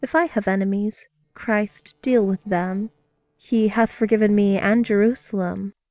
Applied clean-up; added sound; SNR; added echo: neural separator model SepFormer DNS4.